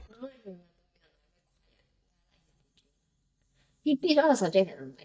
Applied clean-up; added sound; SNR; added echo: neural mask model DeepFilterNet 3.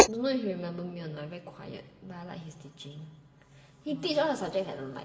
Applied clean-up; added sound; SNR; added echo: none; Writing; 0 dB; reverberation time 1.3 s.